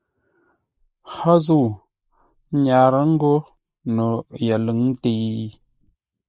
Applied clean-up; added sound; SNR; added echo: neural mask model Resemble Enhance denoiser.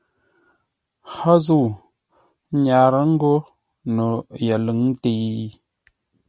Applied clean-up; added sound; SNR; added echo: none; none; none; none.